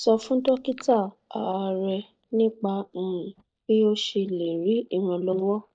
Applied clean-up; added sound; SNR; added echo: neural mask model DeepFilterNet 3.